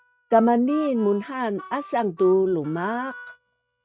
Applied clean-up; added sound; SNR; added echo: neural mask model RNNoise.